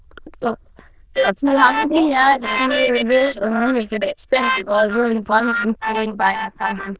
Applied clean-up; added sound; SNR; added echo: neural diffusion model UNIVERSE++.